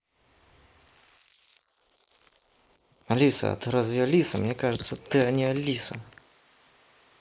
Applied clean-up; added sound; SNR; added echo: neural mask model Resemble Enhance denoiser.